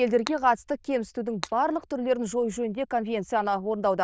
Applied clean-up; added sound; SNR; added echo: neural diffusion model UNIVERSE++.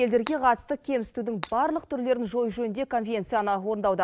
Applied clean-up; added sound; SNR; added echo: none; Shatter; 16 dB; none.